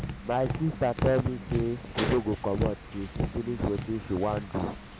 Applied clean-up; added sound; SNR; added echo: none; Tap; 5 dB; none.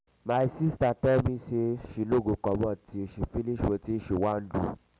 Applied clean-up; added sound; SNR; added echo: none; none; none; none.